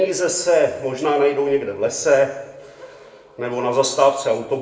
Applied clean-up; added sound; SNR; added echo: none; none; none; reverberation time 0.7 s.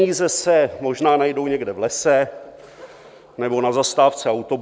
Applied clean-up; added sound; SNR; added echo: none; none; none; none.